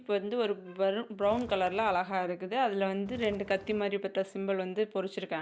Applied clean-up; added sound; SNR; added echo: none; Walk, footsteps; 18 dB; none.